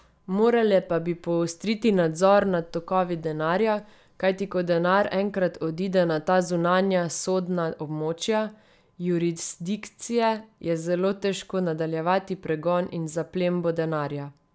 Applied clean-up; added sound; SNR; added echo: none; none; none; none.